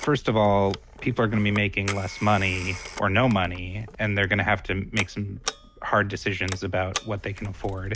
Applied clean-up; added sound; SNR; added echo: none; Telephone; 13 dB; none.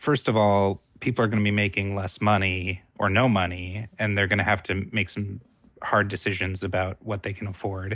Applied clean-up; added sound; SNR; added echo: none; none; none; none.